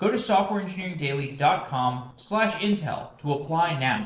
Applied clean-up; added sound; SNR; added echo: neural separator model SepFormer DNS4.